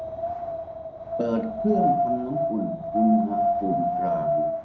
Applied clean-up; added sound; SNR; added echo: none; Wind; -2 dB; reverberation time 0.5 s.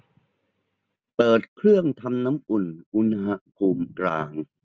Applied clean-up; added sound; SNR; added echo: none; none; none; none.